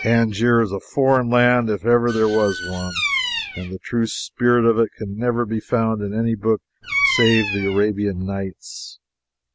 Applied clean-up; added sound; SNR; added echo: none; Bird vocalization, bird call, bird song; 9 dB; none.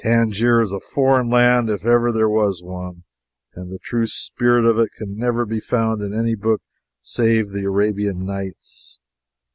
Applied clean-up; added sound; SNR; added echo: none; none; none; none.